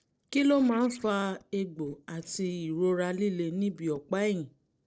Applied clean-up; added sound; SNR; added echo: neural separator model SepFormer DNS4.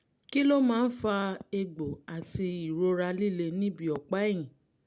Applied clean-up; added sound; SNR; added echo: none; none; none; none.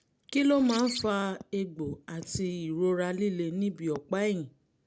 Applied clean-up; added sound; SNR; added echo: none; Bird; 11 dB; none.